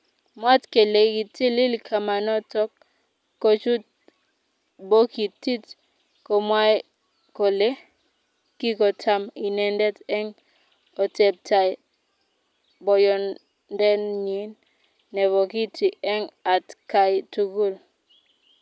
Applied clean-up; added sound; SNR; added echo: none; none; none; none.